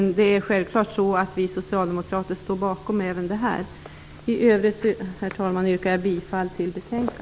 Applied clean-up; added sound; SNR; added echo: none; none; none; none.